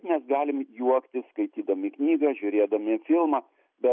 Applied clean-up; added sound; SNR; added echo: none; none; none; none.